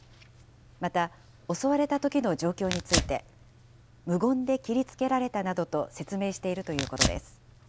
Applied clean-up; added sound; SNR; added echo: none; Tearing; 7 dB; none.